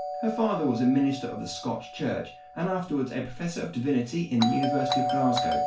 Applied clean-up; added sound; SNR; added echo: none; Doorbell; 5 dB; reverberation time 0.2 s.